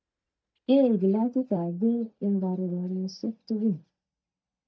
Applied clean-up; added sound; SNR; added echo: neural mask model DeepFilterNet 3.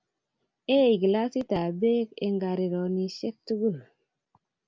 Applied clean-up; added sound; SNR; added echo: none; none; none; none.